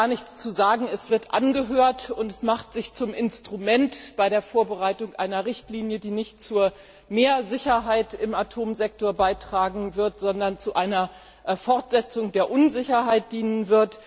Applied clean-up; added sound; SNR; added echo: none; none; none; none.